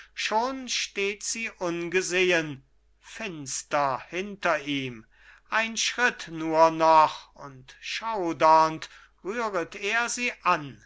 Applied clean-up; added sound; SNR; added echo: none; none; none; none.